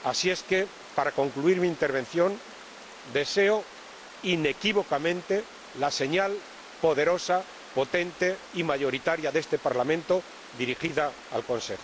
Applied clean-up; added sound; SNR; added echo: none; Water; 18 dB; none.